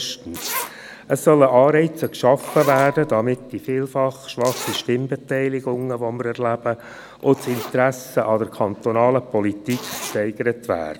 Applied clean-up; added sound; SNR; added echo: none; Zipper (clothing) + Marimba, xylophone; 16 dB; none.